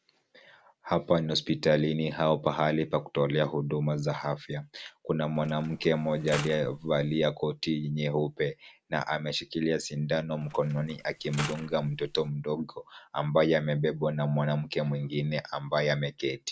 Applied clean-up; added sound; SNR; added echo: none; Mechanisms; 14 dB; none.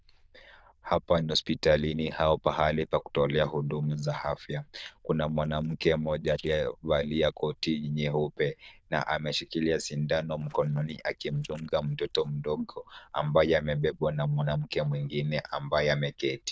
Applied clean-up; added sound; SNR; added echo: neural diffusion model UNIVERSE++.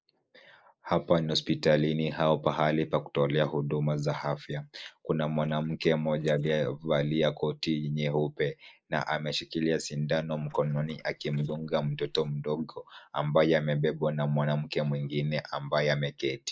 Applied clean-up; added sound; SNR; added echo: neural mask model Resemble Enhance denoiser.